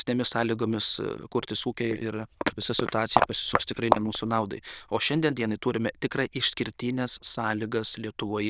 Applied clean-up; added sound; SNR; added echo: neural diffusion model UNIVERSE++.